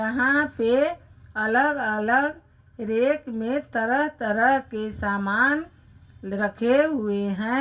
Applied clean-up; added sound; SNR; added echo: none; none; none; reverberation time 0.2 s.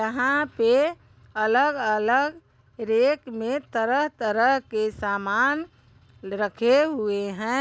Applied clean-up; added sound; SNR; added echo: none; none; none; none.